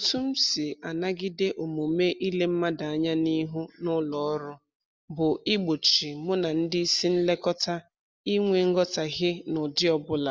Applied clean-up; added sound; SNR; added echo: none; none; none; none.